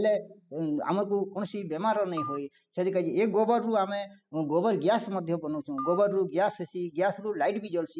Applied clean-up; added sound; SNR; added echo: classical method spectral subtraction.